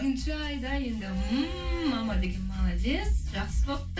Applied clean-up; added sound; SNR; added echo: none; Bowed string instrument; 18 dB; reverberation time 0.2 s.